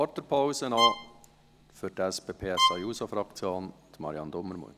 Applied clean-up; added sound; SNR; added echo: none; Bowed string instrument; -2 dB; none.